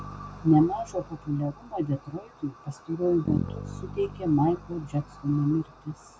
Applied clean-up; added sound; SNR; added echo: none; Bass guitar; 12 dB; none.